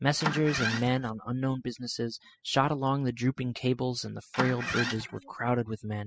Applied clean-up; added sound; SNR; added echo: classical method spectral subtraction.